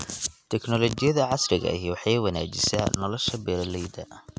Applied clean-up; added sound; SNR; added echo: none; none; none; none.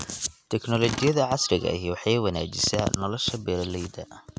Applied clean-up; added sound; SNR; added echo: none; Tools; 17 dB; none.